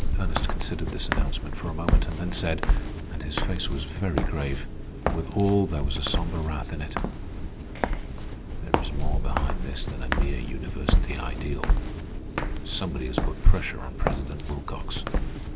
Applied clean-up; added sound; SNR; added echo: none; Walk, footsteps; -2 dB; none.